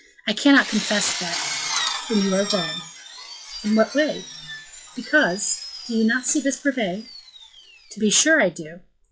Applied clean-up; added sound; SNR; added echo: classical method log-MMSE.